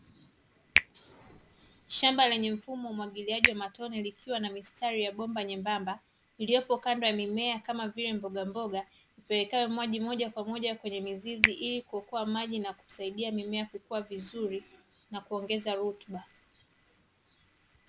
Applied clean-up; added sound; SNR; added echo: none; Finger snapping; 2 dB; none.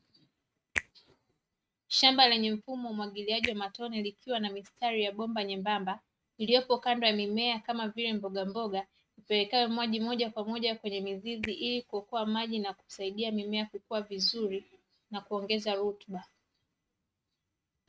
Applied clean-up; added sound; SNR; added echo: neural mask model RNNoise.